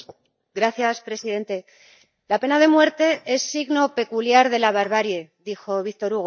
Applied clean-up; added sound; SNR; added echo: neural mask model DeepFilterNet 3.